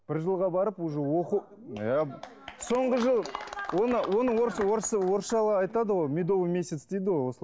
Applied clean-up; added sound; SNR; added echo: none; none; none; none.